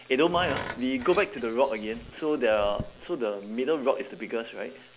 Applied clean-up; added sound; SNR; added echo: none; Tools; 13 dB; none.